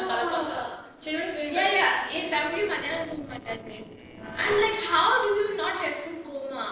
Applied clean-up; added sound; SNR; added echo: neural separator model SepFormer DNS4.